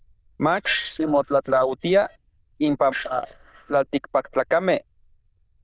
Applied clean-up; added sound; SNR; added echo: neural diffusion model UNIVERSE++.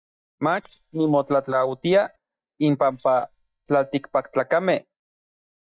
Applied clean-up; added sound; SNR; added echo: neural mask model DeepFilterNet 3.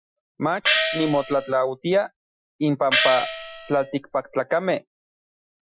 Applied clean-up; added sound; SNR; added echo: classical method Wiener filter.